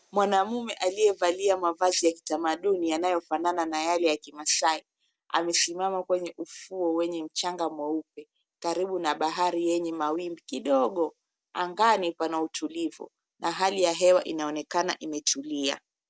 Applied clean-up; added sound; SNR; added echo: none; none; none; none.